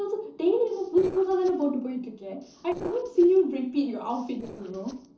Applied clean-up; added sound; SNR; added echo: neural separator model SepFormer DNS4.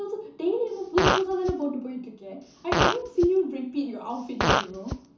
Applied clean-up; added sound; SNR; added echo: none; Fart; 1 dB; reverberation time 0.9 s.